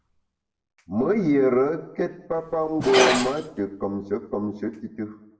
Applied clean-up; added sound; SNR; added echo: none; Glass; 7 dB; reverberation time 0.7 s.